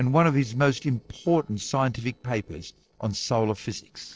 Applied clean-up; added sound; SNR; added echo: neural separator model SepFormer DNS4.